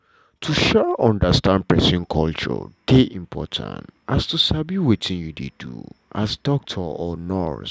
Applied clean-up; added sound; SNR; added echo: none; none; none; none.